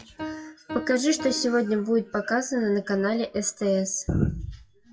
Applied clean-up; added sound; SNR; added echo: classical method WPE with log-MMSE.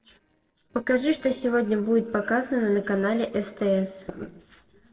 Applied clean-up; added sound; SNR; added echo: neural separator model SepFormer DNS4.